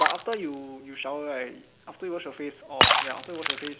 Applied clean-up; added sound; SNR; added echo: none; Shatter; -5 dB; none.